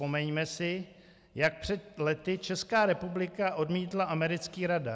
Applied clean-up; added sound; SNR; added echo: none; none; none; none.